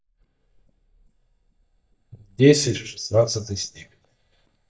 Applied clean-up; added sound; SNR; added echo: neural mask model DeepFilterNet 3.